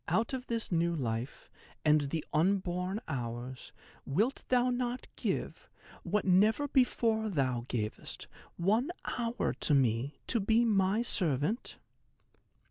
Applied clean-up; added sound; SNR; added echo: none; none; none; none.